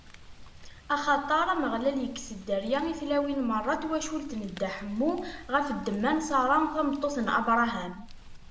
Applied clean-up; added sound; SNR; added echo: none; Rain; 16 dB; none.